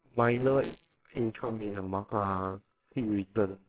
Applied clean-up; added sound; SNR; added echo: neural separator model SepFormer WHAMR!.